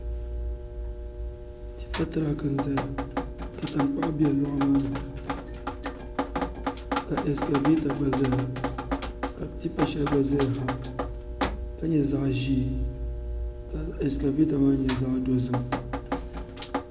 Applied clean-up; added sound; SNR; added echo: none; Drip; 4 dB; none.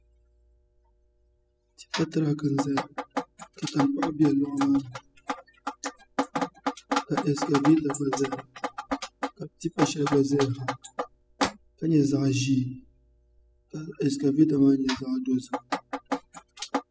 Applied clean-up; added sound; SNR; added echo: classical method spectral subtraction.